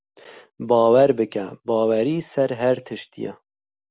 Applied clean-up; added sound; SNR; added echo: none; none; none; none.